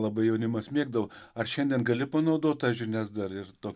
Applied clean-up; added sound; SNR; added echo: none; none; none; none.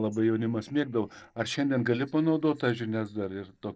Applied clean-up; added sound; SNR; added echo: neural separator model SepFormer DNS4.